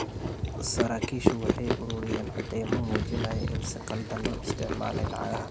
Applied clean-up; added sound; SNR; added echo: none; Chewing, mastication; 0 dB; none.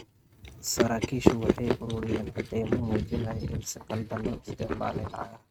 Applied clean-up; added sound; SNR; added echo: neural mask model RNNoise.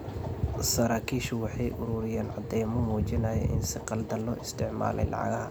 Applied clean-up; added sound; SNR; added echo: none; none; none; none.